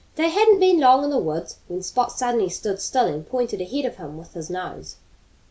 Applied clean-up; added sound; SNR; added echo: none; none; none; none.